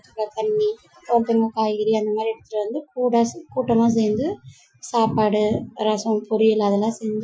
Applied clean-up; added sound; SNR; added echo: classical method Wiener filter.